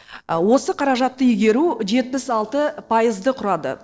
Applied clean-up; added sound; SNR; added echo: neural separator model SepFormer DNS4.